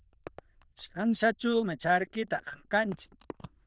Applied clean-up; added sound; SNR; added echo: neural diffusion model UNIVERSE++.